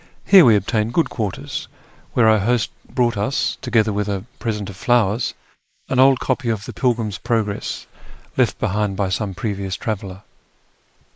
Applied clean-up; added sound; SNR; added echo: neural mask model Resemble Enhance denoiser.